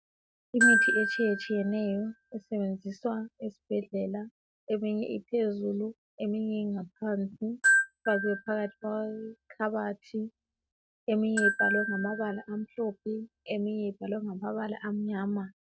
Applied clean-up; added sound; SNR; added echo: neural mask model RNNoise.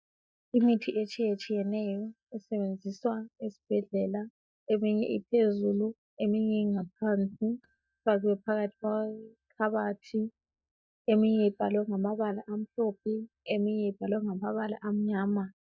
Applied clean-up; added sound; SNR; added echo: neural mask model DeepFilterNet 3.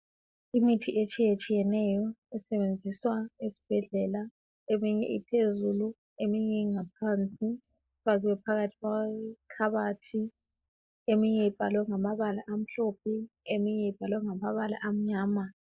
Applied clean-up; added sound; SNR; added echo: neural mask model Resemble Enhance denoiser.